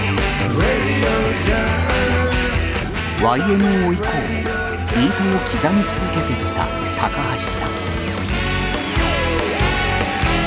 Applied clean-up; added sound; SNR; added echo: none; none; none; none.